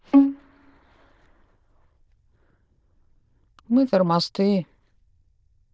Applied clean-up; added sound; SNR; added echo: neural diffusion model UNIVERSE++.